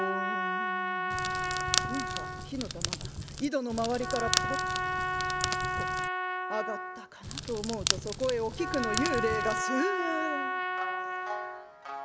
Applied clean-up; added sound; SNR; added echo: none; Trumpet + Crackle; -3 dB; none.